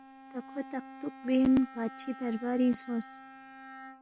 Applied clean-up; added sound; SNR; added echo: none; Bowed string instrument; 17 dB; none.